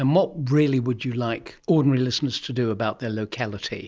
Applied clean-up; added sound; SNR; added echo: none; none; none; none.